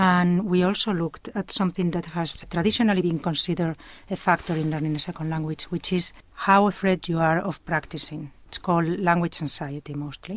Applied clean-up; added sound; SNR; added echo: none; none; none; none.